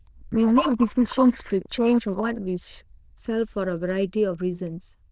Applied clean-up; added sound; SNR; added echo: neural diffusion model UNIVERSE++.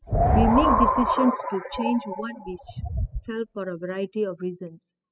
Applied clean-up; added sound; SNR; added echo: classical method spectral subtraction.